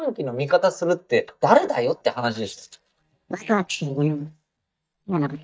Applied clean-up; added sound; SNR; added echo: neural mask model DeepFilterNet 3.